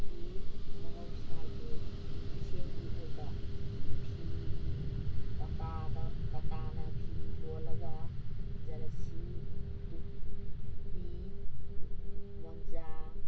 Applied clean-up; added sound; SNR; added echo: none; Fixed-wing aircraft, airplane; 14 dB; reverberation time 0.2 s.